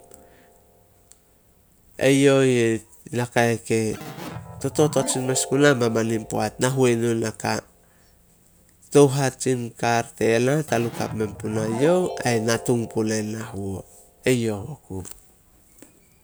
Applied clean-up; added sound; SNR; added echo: none; Keyboard (musical); 17 dB; none.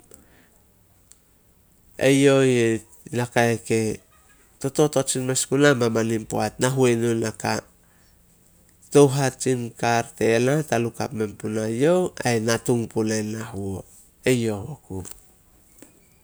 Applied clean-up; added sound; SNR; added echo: none; none; none; none.